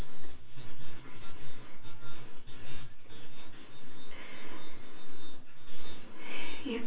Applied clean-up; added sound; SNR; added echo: none; none; none; reverberation time 0.3 s.